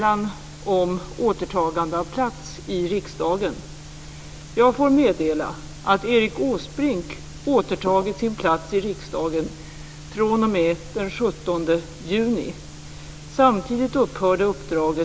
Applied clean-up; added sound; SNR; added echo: none; none; none; none.